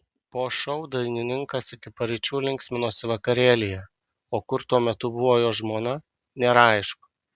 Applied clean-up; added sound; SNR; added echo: none; none; none; none.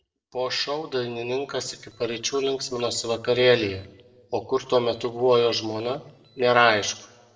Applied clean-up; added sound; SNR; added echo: neural separator model SepFormer DNS4.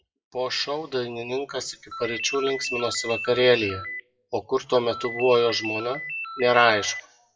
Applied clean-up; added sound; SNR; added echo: classical method WPE with log-MMSE.